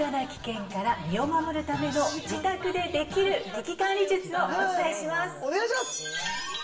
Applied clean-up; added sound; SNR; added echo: none; none; none; reverberation time 1.0 s.